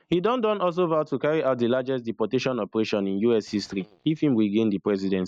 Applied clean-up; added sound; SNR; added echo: neural mask model DeepFilterNet 3.